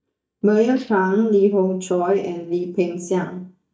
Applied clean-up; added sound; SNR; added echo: neural mask model DeepFilterNet 3.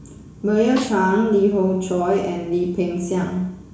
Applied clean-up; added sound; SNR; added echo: none; Snare drum; 16 dB; reverberation time 0.7 s.